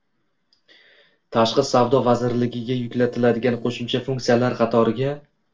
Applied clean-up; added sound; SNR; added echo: neural separator model SepFormer DNS4.